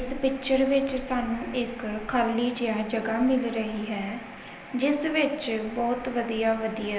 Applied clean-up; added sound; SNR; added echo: none; Frog; 19 dB; reverberation time 0.8 s.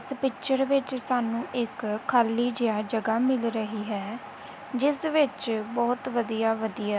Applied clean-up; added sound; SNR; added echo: none; none; none; none.